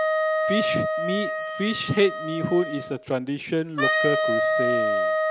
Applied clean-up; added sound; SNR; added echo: none; Wind instrument, woodwind instrument; -2 dB; none.